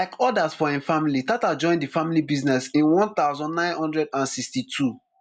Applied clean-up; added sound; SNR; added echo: none; none; none; none.